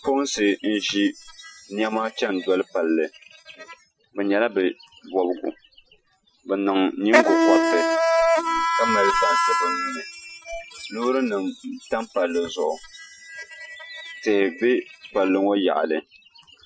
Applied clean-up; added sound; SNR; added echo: classical method Wiener filter.